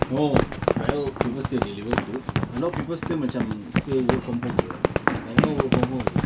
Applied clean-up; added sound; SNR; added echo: none; Run + Fireworks; -3 dB; none.